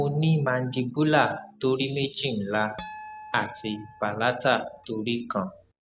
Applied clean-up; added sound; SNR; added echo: none; Harp + Drum; 19 dB; none.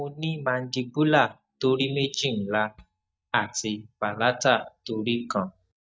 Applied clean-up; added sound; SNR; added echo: neural mask model DeepFilterNet 3.